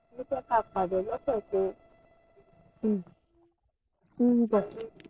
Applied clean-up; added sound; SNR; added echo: neural separator model SepFormer DNS4.